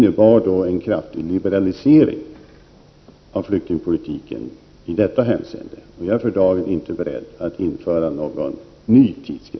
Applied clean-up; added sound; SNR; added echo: none; none; none; none.